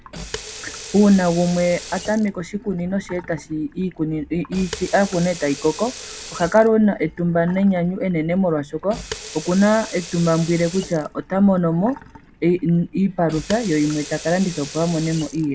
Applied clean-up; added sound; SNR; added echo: none; Sink (filling or washing) / Water tap, faucet; 16 dB; none.